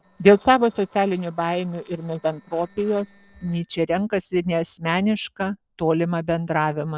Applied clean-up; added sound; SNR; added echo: neural separator model SepFormer DNS4.